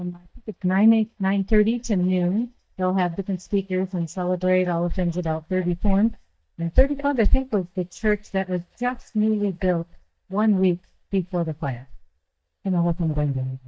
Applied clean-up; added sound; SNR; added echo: neural mask model DeepFilterNet 3.